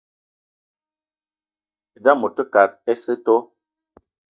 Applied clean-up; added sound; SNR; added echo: neural mask model DeepFilterNet 3.